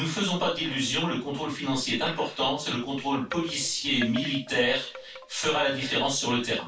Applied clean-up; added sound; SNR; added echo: none; Wind chime; 14 dB; reverberation time 0.2 s.